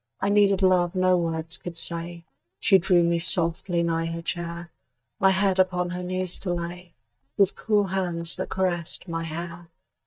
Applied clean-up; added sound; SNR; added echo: neural mask model DeepFilterNet 3.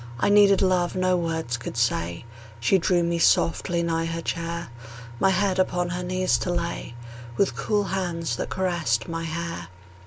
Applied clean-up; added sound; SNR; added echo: none; none; none; none.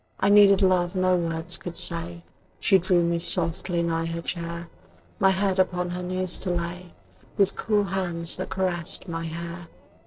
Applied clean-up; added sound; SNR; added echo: neural separator model SepFormer DNS4.